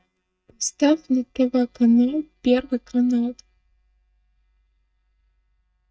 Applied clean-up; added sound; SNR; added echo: neural mask model DeepFilterNet 3.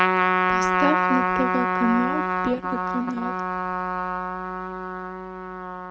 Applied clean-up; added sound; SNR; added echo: neural mask model RNNoise.